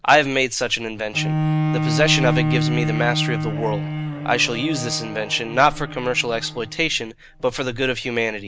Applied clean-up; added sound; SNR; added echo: none; Bowed string instrument; 3 dB; none.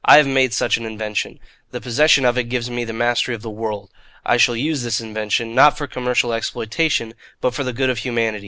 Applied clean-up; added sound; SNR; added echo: none; none; none; none.